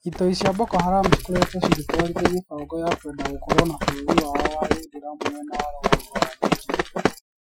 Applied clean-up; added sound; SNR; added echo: classical method Wiener filter.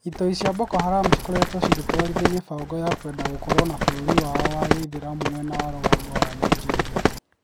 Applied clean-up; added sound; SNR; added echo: none; Run; -3 dB; none.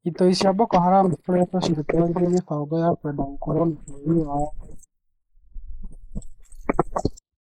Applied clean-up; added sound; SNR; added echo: neural mask model Resemble Enhance denoiser.